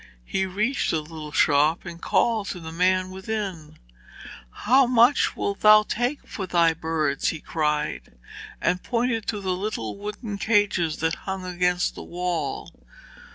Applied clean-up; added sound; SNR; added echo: none; none; none; none.